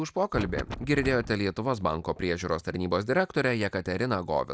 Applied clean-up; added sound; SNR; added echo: none; Wind; 8 dB; none.